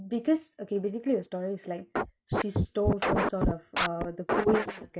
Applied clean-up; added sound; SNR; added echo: neural mask model RNNoise.